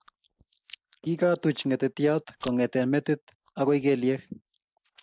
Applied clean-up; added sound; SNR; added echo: neural mask model RNNoise.